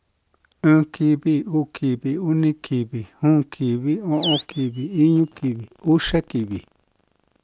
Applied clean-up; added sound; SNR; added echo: none; Animal; 14 dB; none.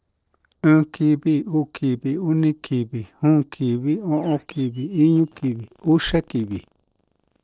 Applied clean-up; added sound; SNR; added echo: neural separator model SepFormer DNS4.